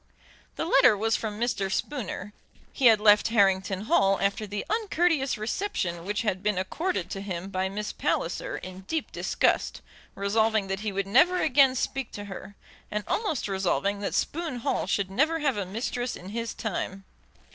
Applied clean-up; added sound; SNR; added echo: neural separator model SepFormer DNS4.